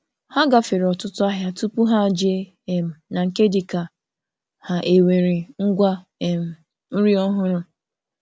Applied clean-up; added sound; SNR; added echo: none; none; none; none.